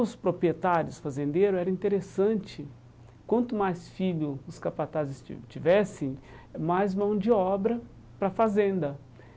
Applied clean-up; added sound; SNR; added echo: none; none; none; none.